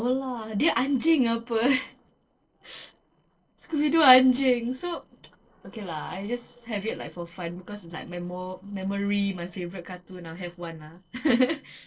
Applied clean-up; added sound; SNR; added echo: neural separator model SepFormer DNS4.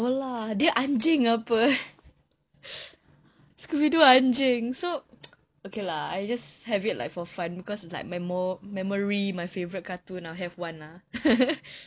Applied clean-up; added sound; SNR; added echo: none; none; none; none.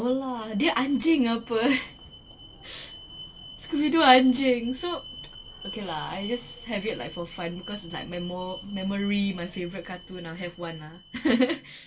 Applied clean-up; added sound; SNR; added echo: none; Alarm; 18 dB; reverberation time 0.2 s.